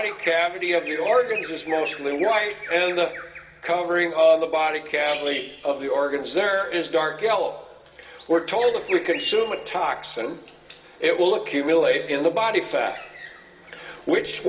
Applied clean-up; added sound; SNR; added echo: none; Bird vocalization, bird call, bird song; 16 dB; reverberation time 0.2 s.